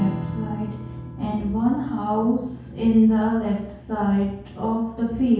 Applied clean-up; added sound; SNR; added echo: none; Strum; 14 dB; reverberation time 0.6 s.